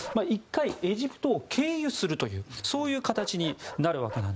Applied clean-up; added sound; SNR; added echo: none; Bark; 17 dB; none.